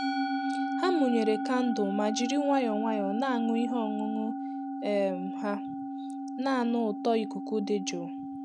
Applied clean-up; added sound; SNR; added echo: none; Musical instrument; 3 dB; none.